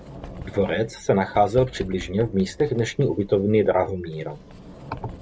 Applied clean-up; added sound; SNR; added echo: none; Sliding door; 17 dB; none.